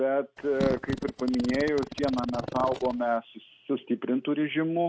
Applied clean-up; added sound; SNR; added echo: neural mask model RNNoise.